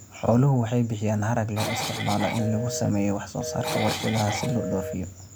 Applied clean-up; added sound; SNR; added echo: none; Cough + Telephone; 7 dB; none.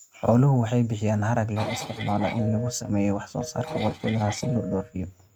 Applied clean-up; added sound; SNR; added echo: neural mask model RNNoise.